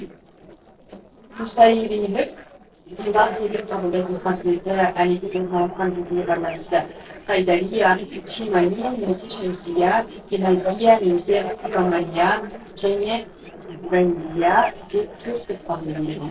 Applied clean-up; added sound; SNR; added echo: neural separator model SepFormer DNS4.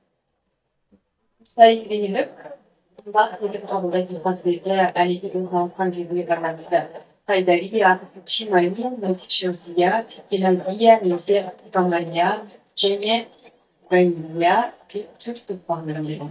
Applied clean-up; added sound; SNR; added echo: neural mask model DeepFilterNet 3.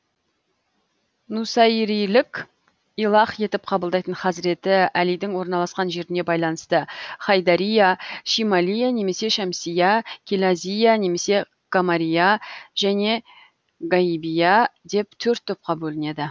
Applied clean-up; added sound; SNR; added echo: none; none; none; none.